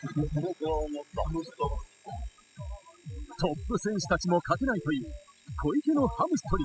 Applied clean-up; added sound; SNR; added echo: classical method spectral subtraction.